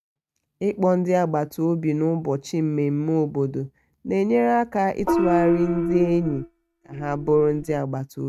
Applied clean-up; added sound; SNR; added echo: neural mask model RNNoise.